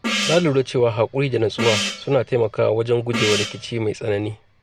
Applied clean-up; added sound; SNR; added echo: none; Gong; 7 dB; none.